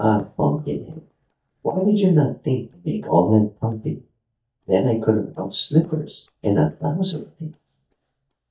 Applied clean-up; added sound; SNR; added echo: neural mask model DeepFilterNet 3.